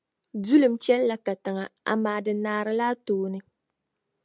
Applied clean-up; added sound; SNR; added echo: none; none; none; none.